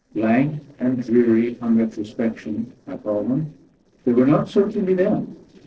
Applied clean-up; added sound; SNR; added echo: neural separator model SepFormer DNS4.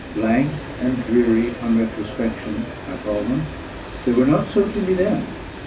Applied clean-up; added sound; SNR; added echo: none; Train; 11 dB; reverberation time 0.4 s.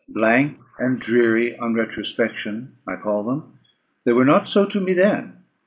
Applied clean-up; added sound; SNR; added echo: none; none; none; none.